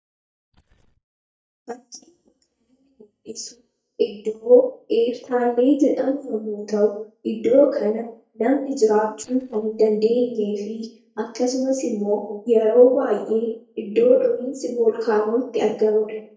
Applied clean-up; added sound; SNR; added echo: neural mask model DeepFilterNet 3.